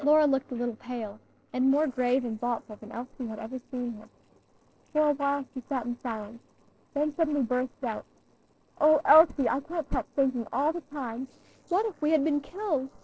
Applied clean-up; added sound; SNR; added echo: neural separator model SepFormer DNS4.